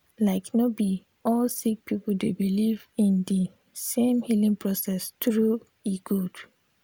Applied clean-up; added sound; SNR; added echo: none; none; none; none.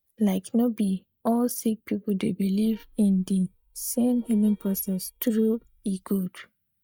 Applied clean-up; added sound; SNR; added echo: neural mask model DeepFilterNet 3.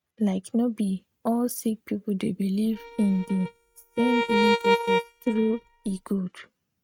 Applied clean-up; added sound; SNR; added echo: neural mask model RNNoise.